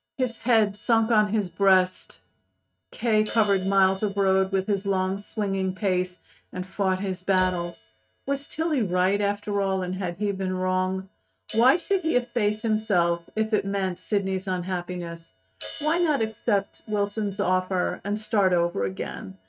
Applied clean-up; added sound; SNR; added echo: neural mask model RNNoise.